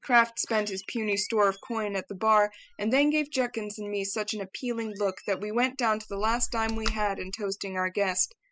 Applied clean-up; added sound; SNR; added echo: classical method spectral subtraction.